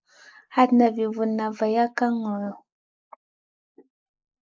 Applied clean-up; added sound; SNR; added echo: neural mask model Resemble Enhance denoiser.